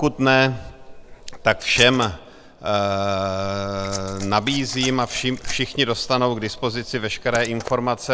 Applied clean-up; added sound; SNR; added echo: none; Liquid; 14 dB; none.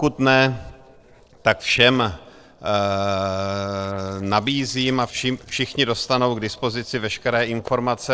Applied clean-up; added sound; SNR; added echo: neural separator model SepFormer DNS4.